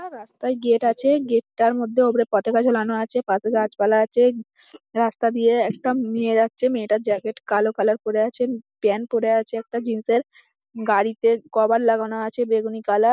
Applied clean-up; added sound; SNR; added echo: none; none; none; none.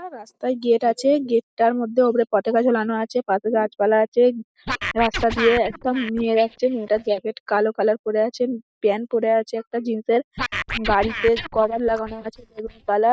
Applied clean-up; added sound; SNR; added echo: neural mask model DeepFilterNet 3.